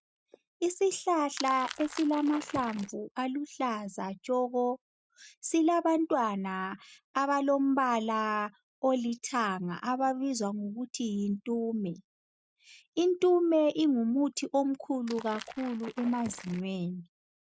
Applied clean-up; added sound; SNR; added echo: neural mask model RNNoise.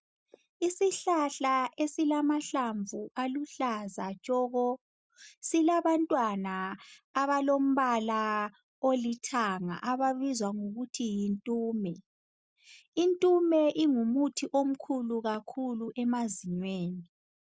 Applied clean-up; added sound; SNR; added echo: none; none; none; none.